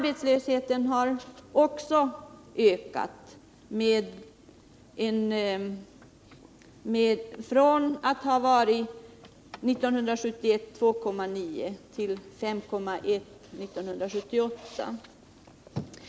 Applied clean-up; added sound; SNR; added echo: none; none; none; none.